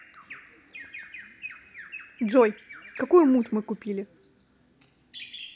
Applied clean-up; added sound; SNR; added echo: none; Bird vocalization, bird call, bird song; 18 dB; none.